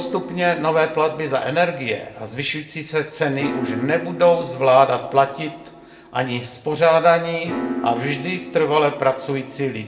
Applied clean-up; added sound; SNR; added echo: none; Piano; 13 dB; reverberation time 0.6 s.